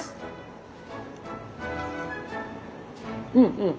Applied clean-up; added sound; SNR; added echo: none; none; none; none.